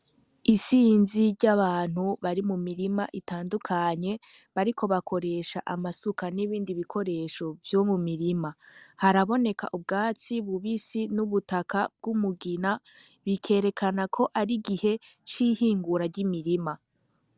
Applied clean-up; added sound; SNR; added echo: none; none; none; none.